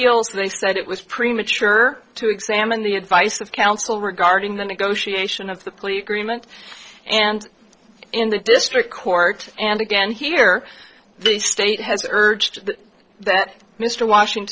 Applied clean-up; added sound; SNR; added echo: neural separator model SepFormer DNS4.